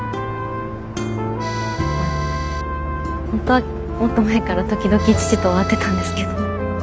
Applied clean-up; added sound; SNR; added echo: none; Accordion; 15 dB; none.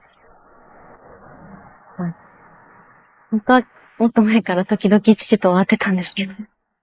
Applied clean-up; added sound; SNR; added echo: neural mask model Resemble Enhance denoiser.